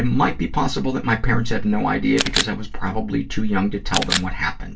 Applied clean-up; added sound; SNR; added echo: none; Camera; 8 dB; reverberation time 0.2 s.